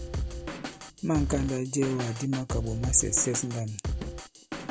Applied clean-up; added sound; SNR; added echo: none; Drum kit; 5 dB; none.